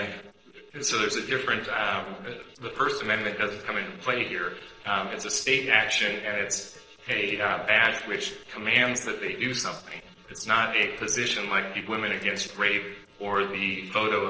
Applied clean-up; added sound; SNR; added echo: neural separator model SepFormer DNS4.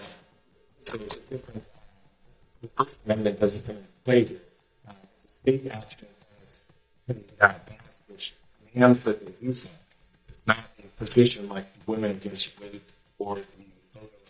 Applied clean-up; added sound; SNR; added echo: neural mask model DeepFilterNet 3.